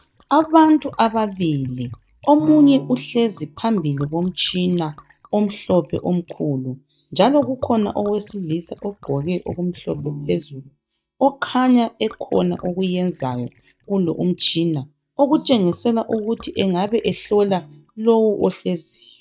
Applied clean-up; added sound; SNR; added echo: neural mask model DeepFilterNet 3.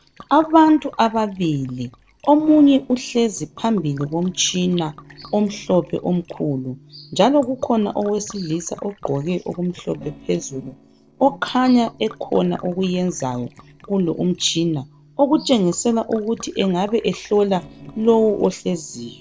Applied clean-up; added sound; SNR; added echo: neural separator model SepFormer DNS4.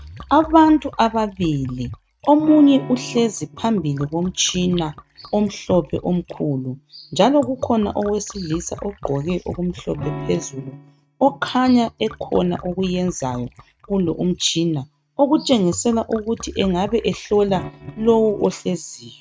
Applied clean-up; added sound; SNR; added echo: neural mask model RNNoise.